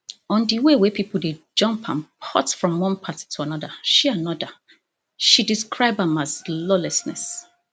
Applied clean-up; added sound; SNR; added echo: none; none; none; none.